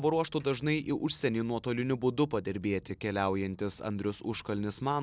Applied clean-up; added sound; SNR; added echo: none; none; none; none.